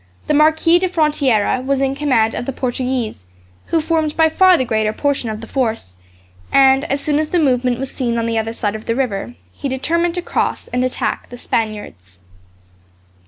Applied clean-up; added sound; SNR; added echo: none; none; none; none.